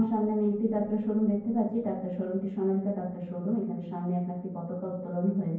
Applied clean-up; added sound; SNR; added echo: none; none; none; reverberation time 0.9 s.